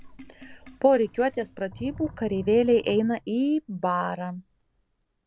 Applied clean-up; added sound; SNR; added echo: none; Sink (filling or washing); 20 dB; none.